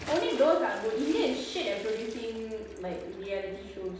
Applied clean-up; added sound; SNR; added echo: none; Bathtub (filling or washing) / Splash, splatter; 16 dB; reverberation time 0.9 s.